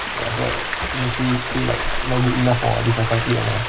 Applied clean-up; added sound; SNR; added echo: none; Stream; 2 dB; reverberation time 2.1 s.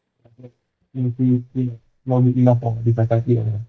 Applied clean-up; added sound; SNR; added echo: neural mask model DeepFilterNet 3.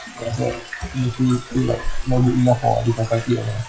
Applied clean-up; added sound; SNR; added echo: classical method WPE with log-MMSE.